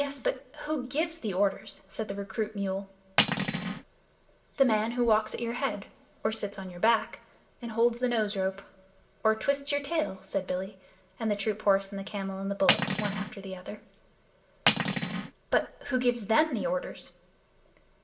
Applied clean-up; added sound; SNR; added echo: none; Cutlery, silverware; -3 dB; reverberation time 0.8 s.